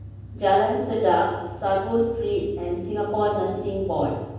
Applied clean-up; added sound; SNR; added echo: none; none; none; reverberation time 1.2 s.